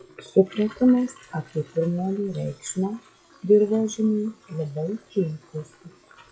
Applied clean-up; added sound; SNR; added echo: classical method log-MMSE.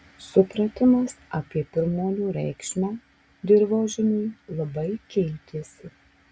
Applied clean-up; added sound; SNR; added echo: none; none; none; none.